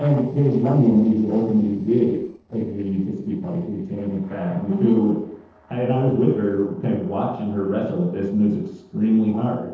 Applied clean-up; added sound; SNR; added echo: neural separator model SepFormer DNS4.